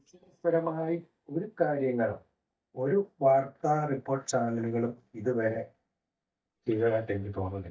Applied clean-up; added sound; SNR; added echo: neural mask model DeepFilterNet 3.